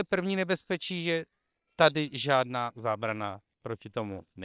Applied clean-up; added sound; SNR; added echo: neural separator model SepFormer WHAM!.